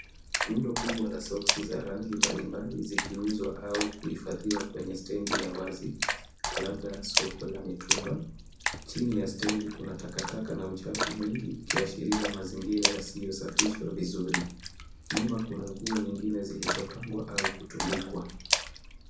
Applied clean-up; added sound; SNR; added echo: none; Splash, splatter; 1 dB; reverberation time 0.6 s.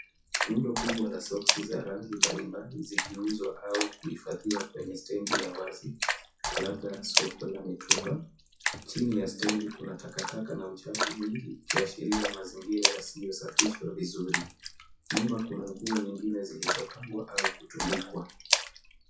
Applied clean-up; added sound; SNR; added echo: classical method WPE with log-MMSE.